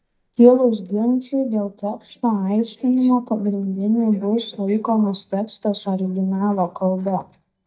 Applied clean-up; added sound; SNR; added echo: neural mask model DeepFilterNet 3.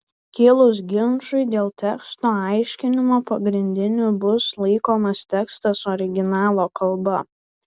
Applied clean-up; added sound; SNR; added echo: none; none; none; none.